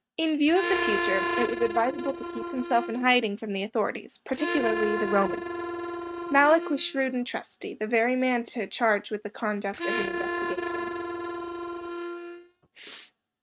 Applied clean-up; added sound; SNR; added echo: neural mask model RNNoise.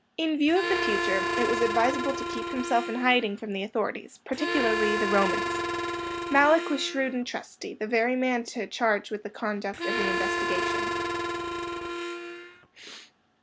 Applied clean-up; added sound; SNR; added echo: none; Harmonica; 2 dB; none.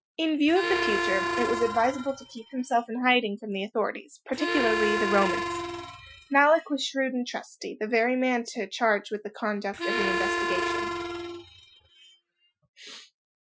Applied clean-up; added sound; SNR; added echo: classical method Wiener filter.